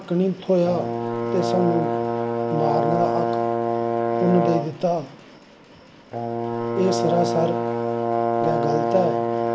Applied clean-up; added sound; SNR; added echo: none; Brass instrument; -1 dB; none.